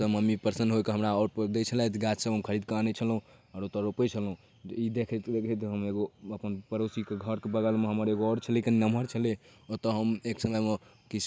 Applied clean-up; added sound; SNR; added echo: none; none; none; none.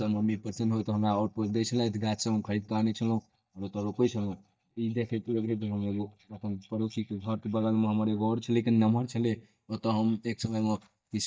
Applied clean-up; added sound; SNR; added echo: neural mask model DeepFilterNet 3.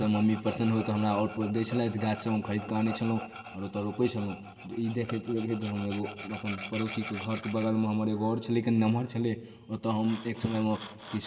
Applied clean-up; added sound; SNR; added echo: none; Tools; 15 dB; reverberation time 1.9 s.